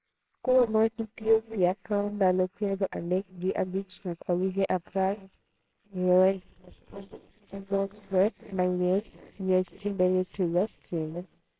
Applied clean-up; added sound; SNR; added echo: neural separator model SepFormer WHAMR!.